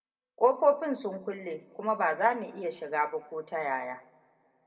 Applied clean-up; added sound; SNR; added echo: none; none; none; reverberation time 1.2 s.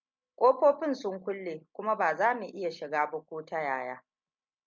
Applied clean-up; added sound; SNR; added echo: none; none; none; none.